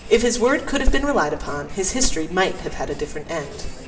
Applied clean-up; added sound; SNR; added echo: none; Crowd; 19 dB; reverberation time 0.6 s.